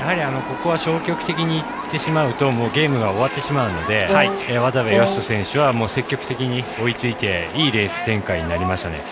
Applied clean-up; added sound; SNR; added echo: none; Wind instrument, woodwind instrument; 1 dB; none.